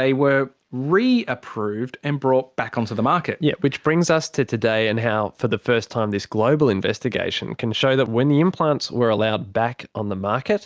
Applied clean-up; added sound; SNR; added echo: none; none; none; none.